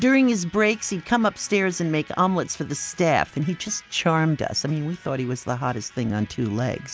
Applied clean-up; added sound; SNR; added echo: none; none; none; none.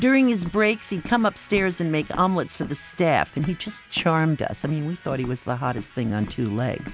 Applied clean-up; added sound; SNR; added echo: none; Walk, footsteps; 18 dB; none.